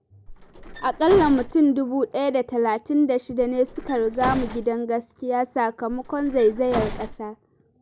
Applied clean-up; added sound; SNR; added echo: none; Bus; 11 dB; none.